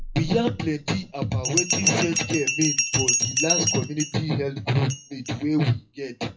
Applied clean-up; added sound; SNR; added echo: classical method WPE with log-MMSE.